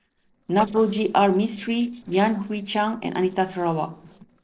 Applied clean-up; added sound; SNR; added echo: neural separator model SepFormer DNS4.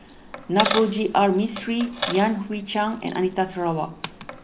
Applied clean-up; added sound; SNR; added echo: none; Coin (dropping); 9 dB; none.